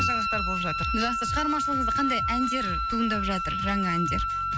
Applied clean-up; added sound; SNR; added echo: none; Wind instrument, woodwind instrument; -2 dB; none.